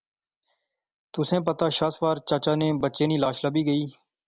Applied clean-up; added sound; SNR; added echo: none; none; none; none.